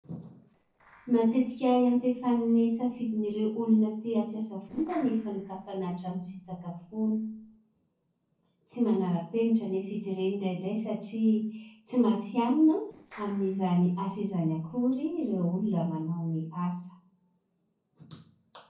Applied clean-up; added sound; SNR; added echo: neural separator model SepFormer DNS4.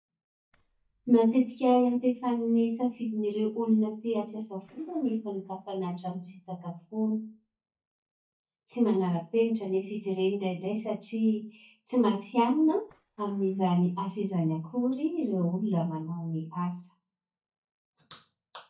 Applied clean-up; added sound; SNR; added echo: neural mask model DeepFilterNet 3.